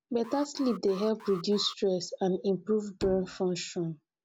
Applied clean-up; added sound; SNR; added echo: none; Bowed string instrument + Alarm; 15 dB; none.